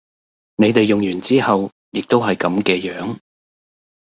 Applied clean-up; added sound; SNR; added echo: none; none; none; none.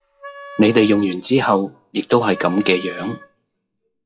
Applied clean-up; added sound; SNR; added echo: classical method WPE with log-MMSE.